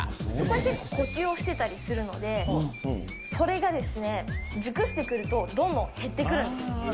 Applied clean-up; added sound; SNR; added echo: none; none; none; none.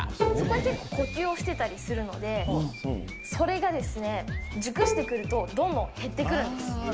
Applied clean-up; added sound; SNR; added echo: none; Bowed string instrument; 3 dB; none.